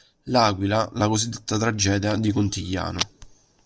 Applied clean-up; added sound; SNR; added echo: none; none; none; none.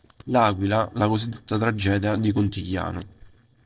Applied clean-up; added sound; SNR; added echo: neural separator model SepFormer DNS4.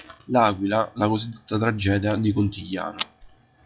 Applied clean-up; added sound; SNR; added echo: classical method log-MMSE.